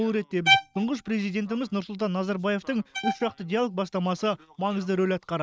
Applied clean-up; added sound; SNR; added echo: neural mask model RNNoise.